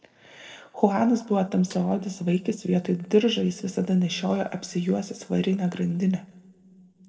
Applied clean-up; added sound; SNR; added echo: neural separator model SepFormer DNS4.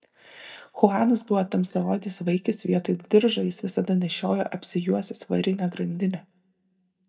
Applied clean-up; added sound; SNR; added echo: neural mask model DeepFilterNet 3.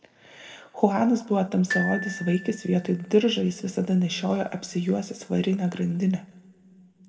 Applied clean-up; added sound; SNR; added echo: none; Glockenspiel; 10 dB; reverberation time 1.1 s.